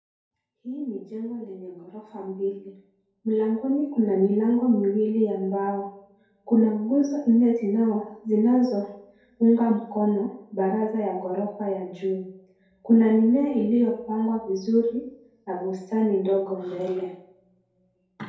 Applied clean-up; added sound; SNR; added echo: none; none; none; reverberation time 2.3 s.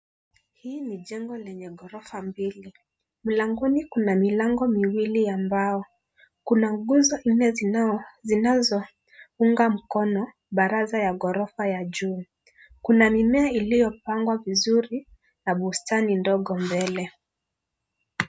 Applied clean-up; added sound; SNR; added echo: none; none; none; none.